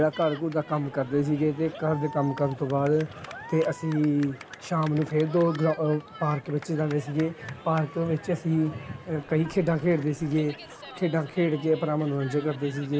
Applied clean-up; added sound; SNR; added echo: none; Cheering; 18 dB; none.